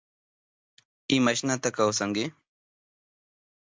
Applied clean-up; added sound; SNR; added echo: none; none; none; none.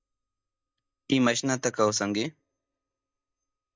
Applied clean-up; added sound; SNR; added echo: neural mask model DeepFilterNet 3.